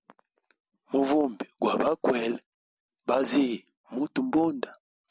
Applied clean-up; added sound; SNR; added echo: none; none; none; none.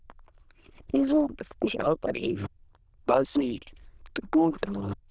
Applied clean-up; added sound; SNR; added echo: neural diffusion model UNIVERSE++.